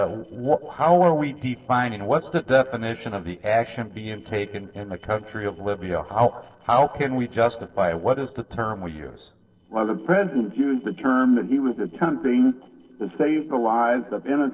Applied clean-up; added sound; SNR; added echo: neural separator model SepFormer DNS4.